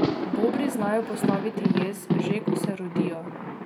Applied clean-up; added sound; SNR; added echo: none; Thunder; -4 dB; none.